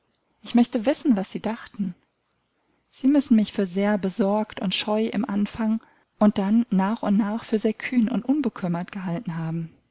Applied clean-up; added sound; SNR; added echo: none; none; none; none.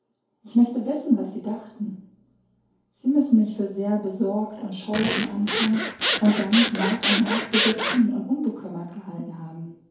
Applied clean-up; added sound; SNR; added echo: none; Zipper (clothing) / Sawing; 1 dB; reverberation time 2.4 s.